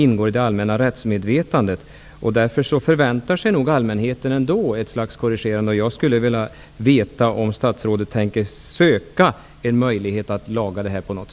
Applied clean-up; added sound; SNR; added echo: none; none; none; none.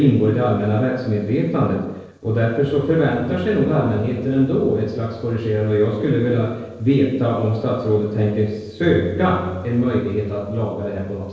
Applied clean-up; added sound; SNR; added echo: neural separator model SepFormer DNS4.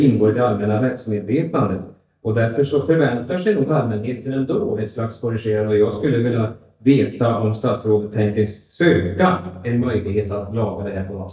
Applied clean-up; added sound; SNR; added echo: neural mask model DeepFilterNet 3.